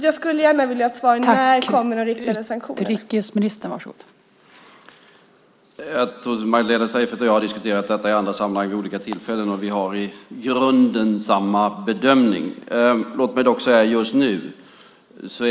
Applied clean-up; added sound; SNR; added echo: none; none; none; none.